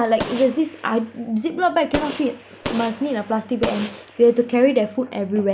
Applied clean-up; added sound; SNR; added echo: none; Gunshot, gunfire; 13 dB; none.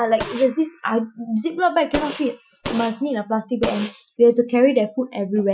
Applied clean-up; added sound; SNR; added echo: classical method Wiener filter.